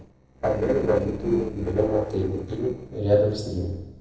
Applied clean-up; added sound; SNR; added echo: neural separator model SepFormer DNS4.